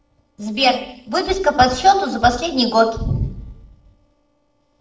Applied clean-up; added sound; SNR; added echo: neural separator model SepFormer DNS4.